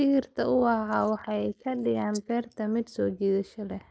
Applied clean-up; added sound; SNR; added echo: neural mask model Resemble Enhance denoiser.